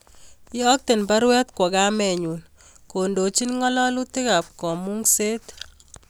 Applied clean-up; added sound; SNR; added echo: none; none; none; none.